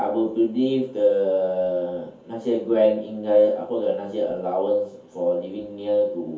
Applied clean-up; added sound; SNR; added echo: none; none; none; reverberation time 0.5 s.